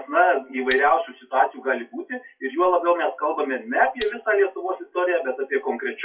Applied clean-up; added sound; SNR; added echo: classical method WPE with log-MMSE.